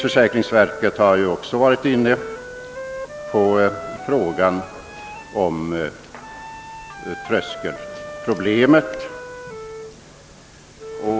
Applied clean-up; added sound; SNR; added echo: none; Wind instrument, woodwind instrument; 14 dB; none.